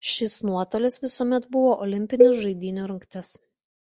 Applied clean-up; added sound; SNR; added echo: neural mask model DeepFilterNet 3.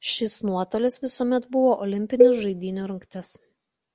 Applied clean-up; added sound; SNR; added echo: none; Cowbell; -2 dB; none.